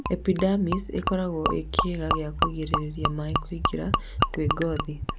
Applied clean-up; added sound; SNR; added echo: none; Gurgling / Liquid; 0 dB; none.